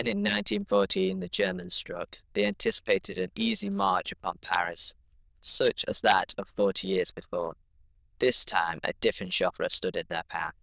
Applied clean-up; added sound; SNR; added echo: neural diffusion model UNIVERSE++.